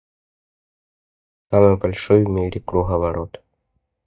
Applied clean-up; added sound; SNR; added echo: neural mask model DeepFilterNet 3.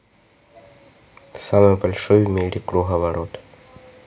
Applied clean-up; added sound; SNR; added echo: none; none; none; none.